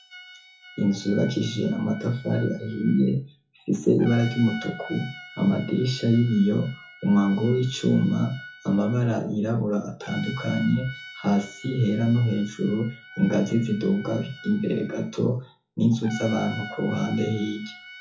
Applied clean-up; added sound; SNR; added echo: classical method WPE with log-MMSE.